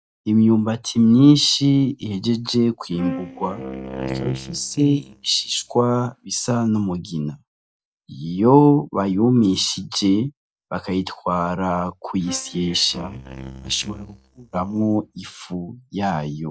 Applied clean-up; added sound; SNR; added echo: neural mask model DeepFilterNet 3.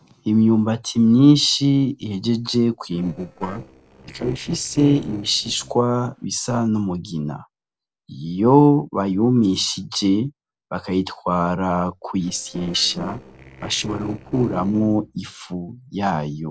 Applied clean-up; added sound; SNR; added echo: neural separator model SepFormer DNS4.